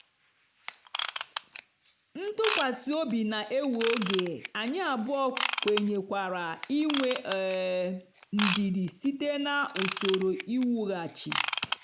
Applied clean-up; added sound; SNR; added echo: none; Ratchet, pawl / Tools; 7 dB; none.